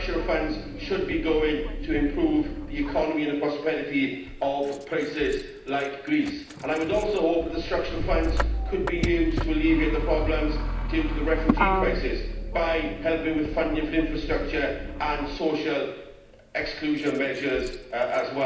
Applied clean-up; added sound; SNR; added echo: none; Motor vehicle (road); 4 dB; reverberation time 0.9 s.